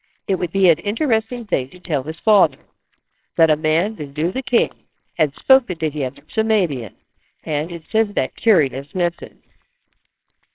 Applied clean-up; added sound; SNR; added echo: neural separator model SepFormer WHAMR!.